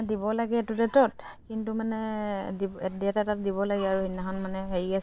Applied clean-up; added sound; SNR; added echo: none; Thunder; 16 dB; none.